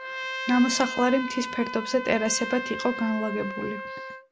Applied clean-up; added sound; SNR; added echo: none; Trumpet; 8 dB; none.